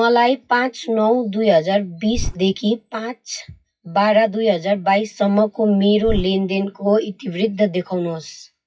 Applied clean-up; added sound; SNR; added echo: classical method WPE with log-MMSE.